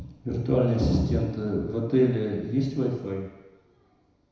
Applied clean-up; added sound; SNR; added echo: none; none; none; reverberation time 1.0 s.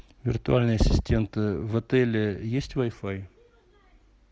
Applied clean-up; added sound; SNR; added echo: none; none; none; none.